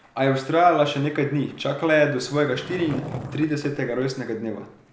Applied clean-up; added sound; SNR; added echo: none; Skateboard; 16 dB; none.